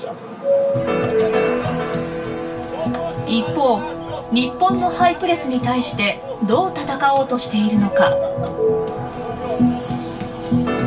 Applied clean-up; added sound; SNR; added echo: none; Doorbell; 2 dB; reverberation time 0.2 s.